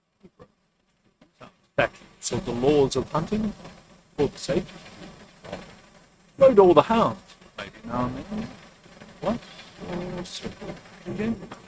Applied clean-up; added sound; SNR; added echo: neural mask model RNNoise.